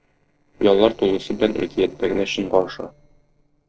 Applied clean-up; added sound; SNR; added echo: neural separator model SepFormer DNS4.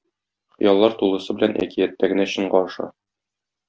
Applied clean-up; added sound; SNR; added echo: none; none; none; none.